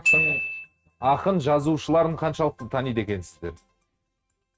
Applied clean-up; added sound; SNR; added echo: neural mask model RNNoise.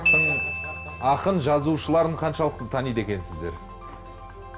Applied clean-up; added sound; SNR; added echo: none; Glockenspiel; 3 dB; none.